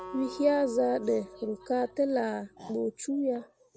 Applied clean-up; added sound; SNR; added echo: none; Acoustic guitar; 18 dB; none.